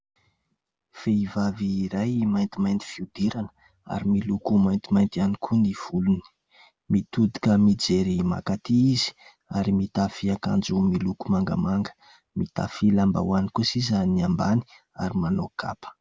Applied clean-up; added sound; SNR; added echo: none; none; none; none.